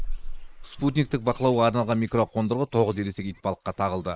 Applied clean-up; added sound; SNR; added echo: neural mask model Resemble Enhance denoiser.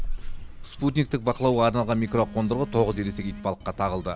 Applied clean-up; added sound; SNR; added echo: none; Telephone; 9 dB; none.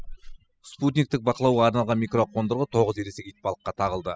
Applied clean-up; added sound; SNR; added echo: classical method spectral subtraction.